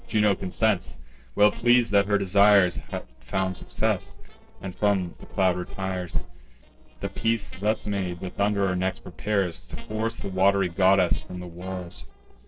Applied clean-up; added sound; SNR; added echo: neural separator model SepFormer DNS4.